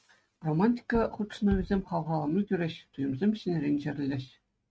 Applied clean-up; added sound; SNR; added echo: neural mask model RNNoise.